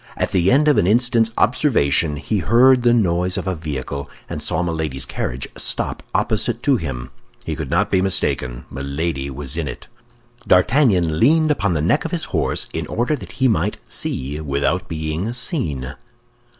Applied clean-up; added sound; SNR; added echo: none; none; none; none.